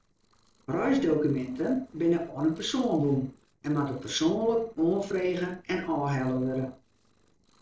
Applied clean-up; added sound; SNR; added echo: neural separator model SepFormer DNS4.